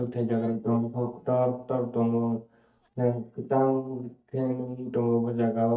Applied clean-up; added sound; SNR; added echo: neural mask model DeepFilterNet 3.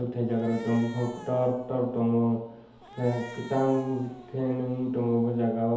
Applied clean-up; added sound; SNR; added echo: none; Cat; 19 dB; reverberation time 2.2 s.